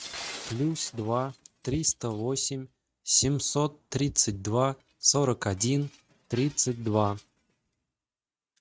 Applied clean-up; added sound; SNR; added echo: neural mask model RNNoise.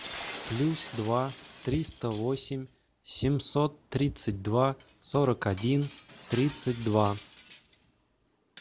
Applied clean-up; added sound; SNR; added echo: none; Shatter; 16 dB; none.